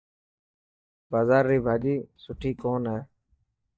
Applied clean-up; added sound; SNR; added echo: neural mask model DeepFilterNet 3.